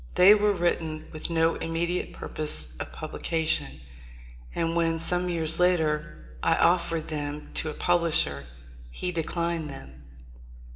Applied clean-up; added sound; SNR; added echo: none; none; none; reverberation time 1.0 s.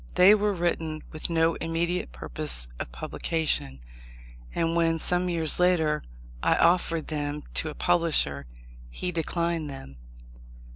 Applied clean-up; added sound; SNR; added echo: none; none; none; none.